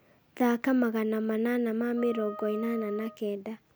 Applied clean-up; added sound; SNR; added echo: none; Wind instrument, woodwind instrument; 17 dB; none.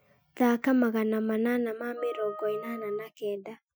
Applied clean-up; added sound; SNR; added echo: classical method Wiener filter.